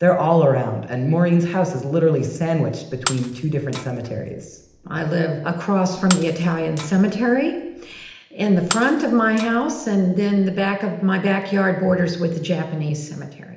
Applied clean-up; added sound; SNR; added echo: none; Shatter; 13 dB; reverberation time 0.8 s.